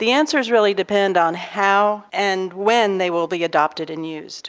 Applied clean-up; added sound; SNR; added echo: none; none; none; none.